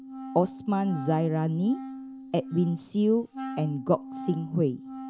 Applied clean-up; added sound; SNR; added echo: none; Wind instrument, woodwind instrument; 12 dB; none.